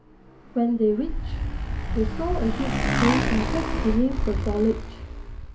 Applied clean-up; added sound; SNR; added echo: none; Motorcycle; 0 dB; reverberation time 0.3 s.